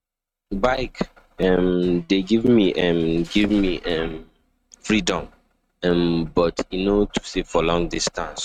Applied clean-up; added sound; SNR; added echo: neural mask model RNNoise.